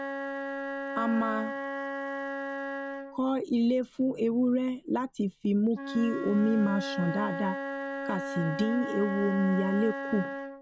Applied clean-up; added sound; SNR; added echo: none; Wind instrument, woodwind instrument; 7 dB; none.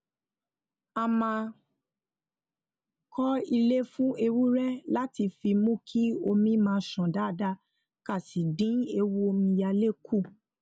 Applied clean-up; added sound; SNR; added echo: none; none; none; none.